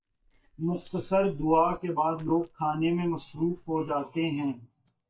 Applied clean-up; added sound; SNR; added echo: neural mask model DeepFilterNet 3.